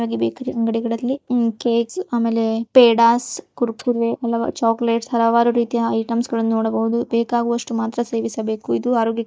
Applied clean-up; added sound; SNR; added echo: neural mask model DeepFilterNet 3.